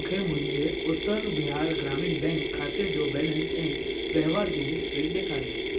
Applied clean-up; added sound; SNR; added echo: none; Mechanisms; 0 dB; reverberation time 0.3 s.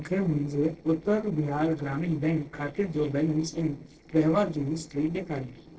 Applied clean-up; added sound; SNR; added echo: neural separator model SepFormer DNS4.